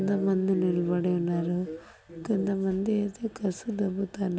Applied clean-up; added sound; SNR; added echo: none; none; none; none.